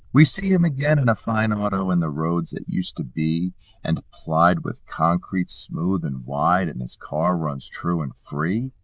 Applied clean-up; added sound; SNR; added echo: neural diffusion model UNIVERSE++.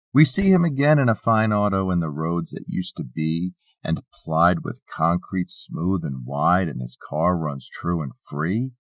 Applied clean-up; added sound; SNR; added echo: neural mask model DeepFilterNet 3.